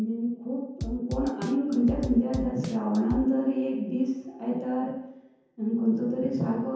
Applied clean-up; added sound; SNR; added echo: none; Drum / Drum kit; 8 dB; reverberation time 0.9 s.